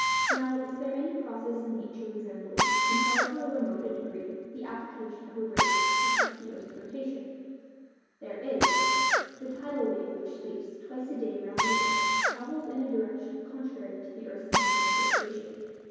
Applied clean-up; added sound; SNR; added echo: none; Drill; -4 dB; reverberation time 2.2 s.